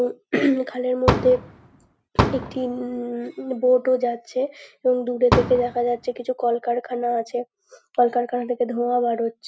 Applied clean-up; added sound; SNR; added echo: none; Fireworks; 2 dB; none.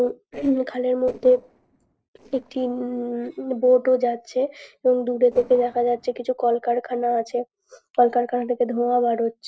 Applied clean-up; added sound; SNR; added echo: neural separator model SepFormer DNS4.